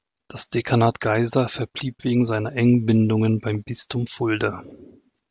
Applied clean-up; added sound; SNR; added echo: none; none; none; none.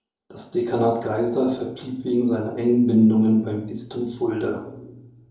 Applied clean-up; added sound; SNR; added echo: none; none; none; reverberation time 2.6 s.